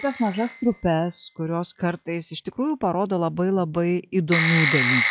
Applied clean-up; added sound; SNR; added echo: classical method log-MMSE.